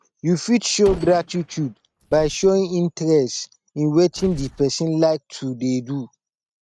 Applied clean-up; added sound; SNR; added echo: neural mask model RNNoise.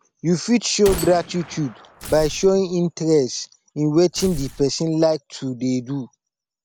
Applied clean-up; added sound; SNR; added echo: none; Tearing + Gunshot, gunfire; 13 dB; none.